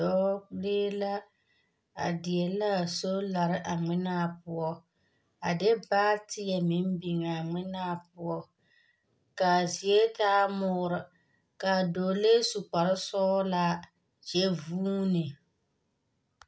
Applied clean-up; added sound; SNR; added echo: none; none; none; none.